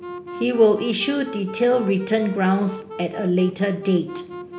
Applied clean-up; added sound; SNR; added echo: none; Wind instrument, woodwind instrument; 14 dB; none.